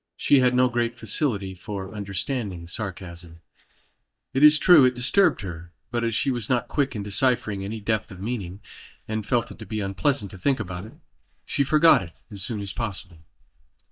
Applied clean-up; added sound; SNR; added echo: neural mask model DeepFilterNet 3.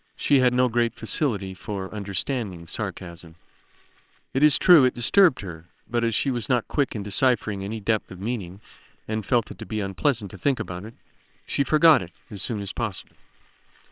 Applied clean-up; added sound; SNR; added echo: neural separator model SepFormer WHAMR!.